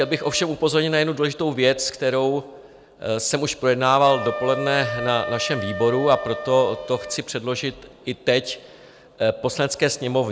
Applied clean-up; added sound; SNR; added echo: none; Wind instrument, woodwind instrument; 12 dB; none.